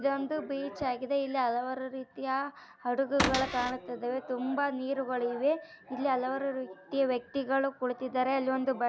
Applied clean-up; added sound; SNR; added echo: none; Cupboard open or close / Door; 0 dB; none.